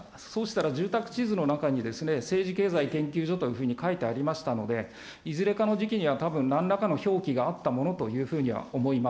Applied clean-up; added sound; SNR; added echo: none; none; none; none.